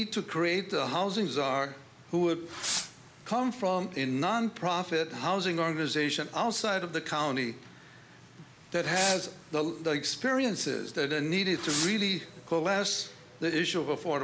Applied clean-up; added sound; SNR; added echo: none; Fireworks; 9 dB; none.